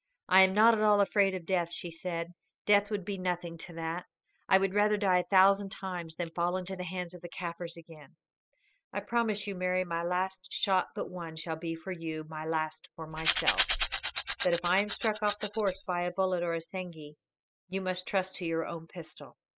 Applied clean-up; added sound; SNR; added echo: classical method spectral subtraction.